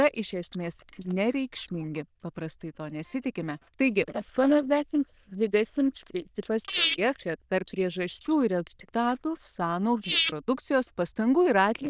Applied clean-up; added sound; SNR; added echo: neural diffusion model UNIVERSE++.